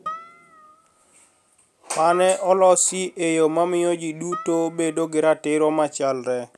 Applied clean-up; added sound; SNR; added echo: none; Harp; 18 dB; none.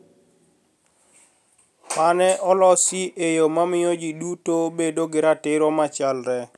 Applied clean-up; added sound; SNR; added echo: none; none; none; none.